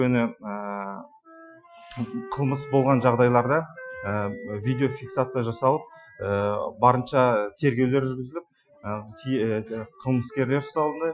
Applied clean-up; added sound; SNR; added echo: classical method Wiener filter.